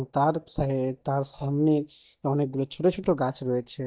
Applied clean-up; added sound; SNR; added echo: neural mask model DeepFilterNet 3.